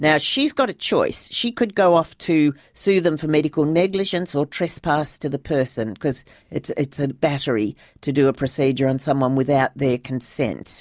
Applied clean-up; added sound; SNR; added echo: none; none; none; none.